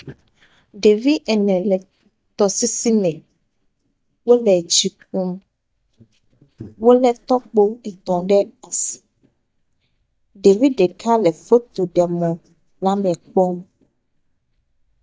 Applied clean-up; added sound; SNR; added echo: neural mask model DeepFilterNet 3.